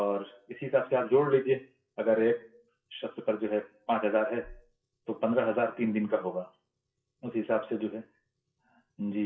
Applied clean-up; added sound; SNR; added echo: classical method WPE with log-MMSE.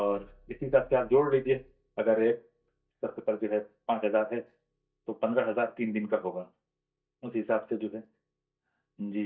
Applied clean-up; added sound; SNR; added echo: neural mask model DeepFilterNet 3.